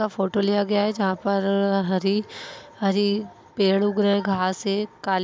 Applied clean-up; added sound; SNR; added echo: none; none; none; none.